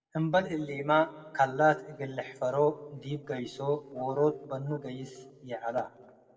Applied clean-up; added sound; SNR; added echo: neural separator model SepFormer DNS4.